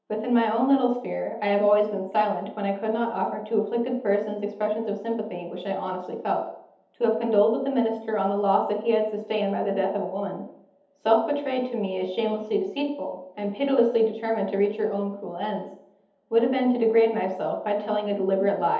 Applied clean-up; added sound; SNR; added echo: none; none; none; reverberation time 0.8 s.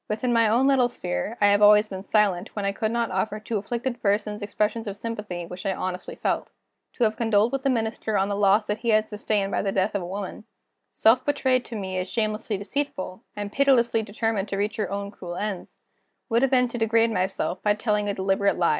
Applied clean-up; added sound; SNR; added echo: none; none; none; none.